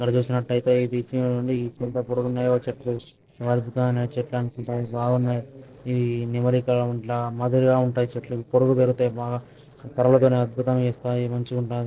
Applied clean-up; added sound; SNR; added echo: neural separator model SepFormer DNS4.